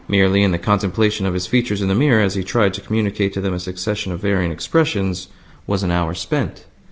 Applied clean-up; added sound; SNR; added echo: none; none; none; none.